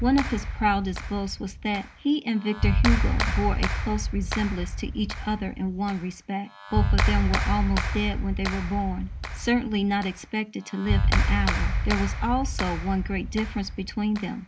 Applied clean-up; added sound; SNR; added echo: none; Clapping; -1 dB; none.